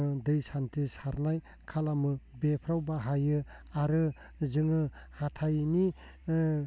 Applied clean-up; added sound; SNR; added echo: none; none; none; none.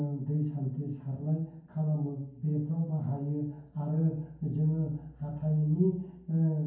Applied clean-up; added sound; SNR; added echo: none; none; none; reverberation time 0.9 s.